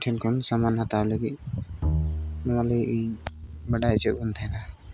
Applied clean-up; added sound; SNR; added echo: none; Bowed string instrument; 5 dB; none.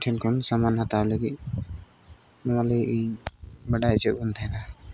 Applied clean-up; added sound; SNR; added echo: none; none; none; none.